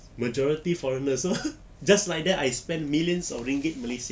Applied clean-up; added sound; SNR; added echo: none; none; none; none.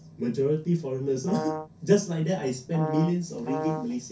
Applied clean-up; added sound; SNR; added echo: none; Brass instrument; 7 dB; reverberation time 0.3 s.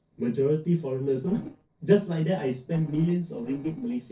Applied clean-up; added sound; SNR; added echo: neural separator model SepFormer DNS4.